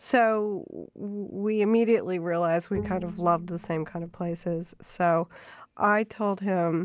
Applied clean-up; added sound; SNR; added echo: none; Bowed string instrument; 14 dB; none.